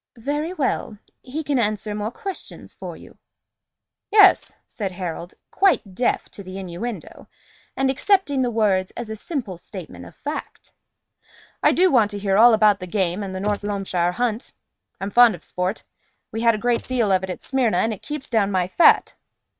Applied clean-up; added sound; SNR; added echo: neural mask model RNNoise.